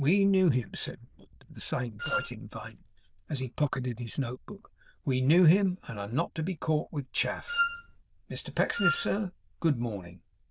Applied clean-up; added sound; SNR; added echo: neural diffusion model UNIVERSE++.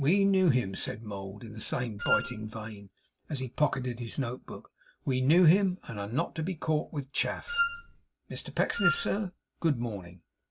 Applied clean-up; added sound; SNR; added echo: none; Wind instrument, woodwind instrument; 3 dB; none.